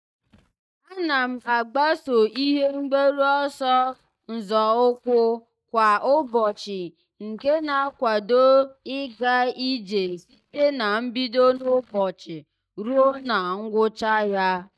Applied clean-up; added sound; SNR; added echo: neural mask model DeepFilterNet 3.